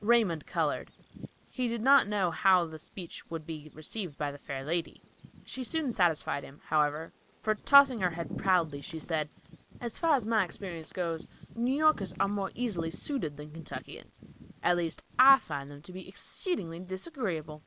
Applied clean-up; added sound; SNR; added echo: none; Bird vocalization, bird call, bird song; 18 dB; none.